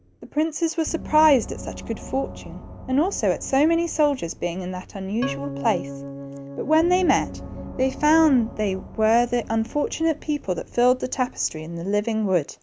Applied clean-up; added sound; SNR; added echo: none; Gong + Organ; 13 dB; none.